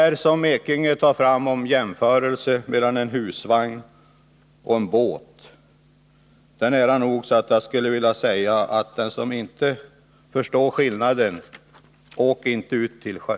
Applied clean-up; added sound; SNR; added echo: none; none; none; none.